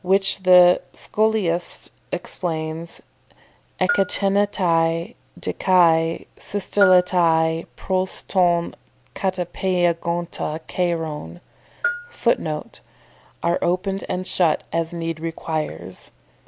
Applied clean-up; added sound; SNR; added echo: none; Bell; 12 dB; none.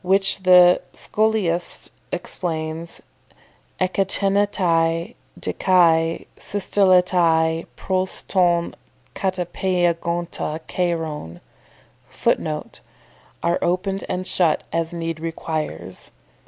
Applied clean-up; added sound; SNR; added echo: none; none; none; none.